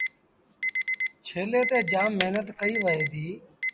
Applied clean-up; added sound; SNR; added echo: none; Coin (dropping) + Alarm; 1 dB; none.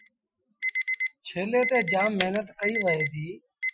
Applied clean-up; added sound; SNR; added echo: classical method Wiener filter.